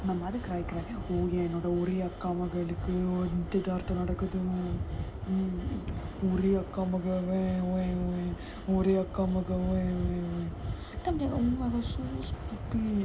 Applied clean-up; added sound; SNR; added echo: none; Explosion; 16 dB; none.